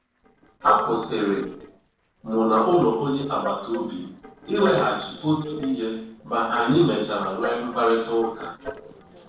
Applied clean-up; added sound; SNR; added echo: neural separator model SepFormer DNS4.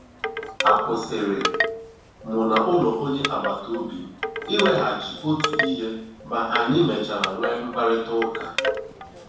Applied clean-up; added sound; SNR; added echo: none; Wind chime / Wood; 5 dB; reverberation time 0.7 s.